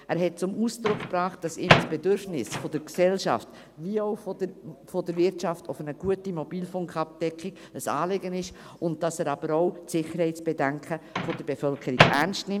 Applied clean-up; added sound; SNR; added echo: none; Microwave oven; 4 dB; none.